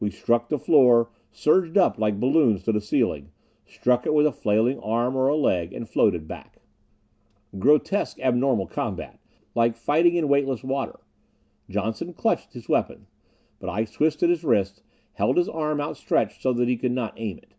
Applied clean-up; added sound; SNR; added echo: none; none; none; none.